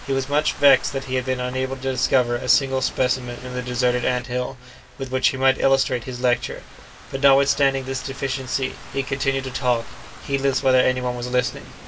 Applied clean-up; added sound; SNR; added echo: none; Rain / Thunderstorm; 16 dB; reverberation time 0.1 s.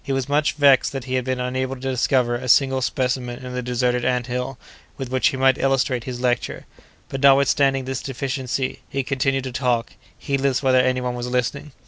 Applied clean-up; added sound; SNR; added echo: none; none; none; none.